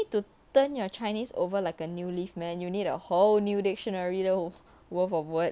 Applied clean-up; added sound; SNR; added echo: none; none; none; none.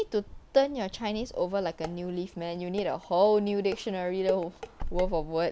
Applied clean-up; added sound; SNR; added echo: none; Dishes, pots, and pans + Wind / Car; 11 dB; none.